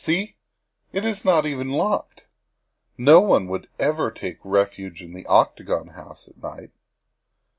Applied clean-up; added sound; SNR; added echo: none; none; none; none.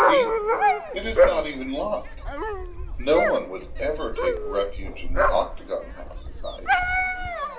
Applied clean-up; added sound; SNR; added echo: none; Dog; -4 dB; reverberation time 0.3 s.